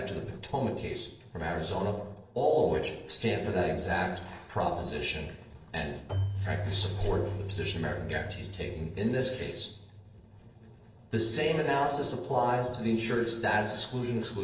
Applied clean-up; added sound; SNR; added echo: neural separator model SepFormer DNS4.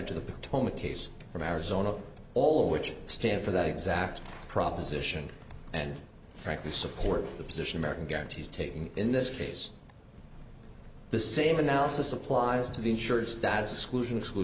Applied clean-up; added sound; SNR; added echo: none; none; none; none.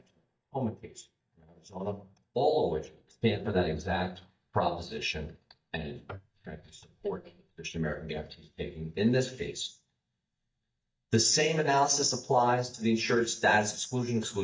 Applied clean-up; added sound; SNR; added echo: neural mask model DeepFilterNet 3.